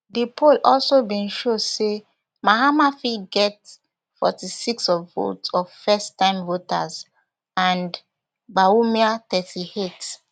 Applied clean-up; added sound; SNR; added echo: none; none; none; none.